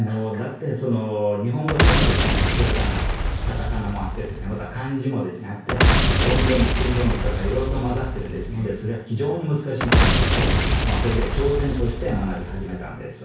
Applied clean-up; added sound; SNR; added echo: none; Boom; -4 dB; reverberation time 0.6 s.